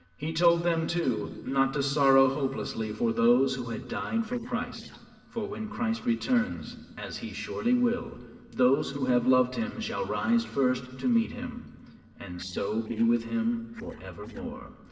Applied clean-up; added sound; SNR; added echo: neural separator model SepFormer DNS4.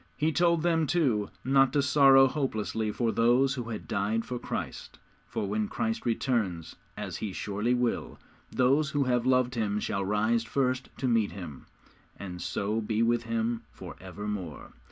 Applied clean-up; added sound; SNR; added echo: none; none; none; none.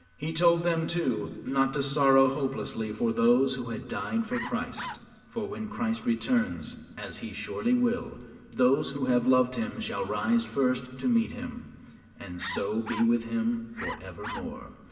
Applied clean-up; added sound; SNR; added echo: none; Bark; 12 dB; reverberation time 2.6 s.